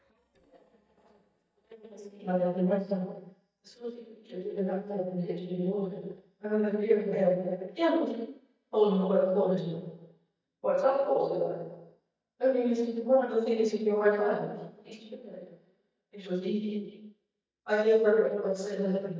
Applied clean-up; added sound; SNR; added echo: neural mask model DeepFilterNet 3.